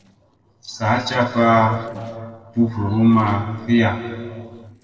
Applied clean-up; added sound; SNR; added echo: neural separator model SepFormer DNS4.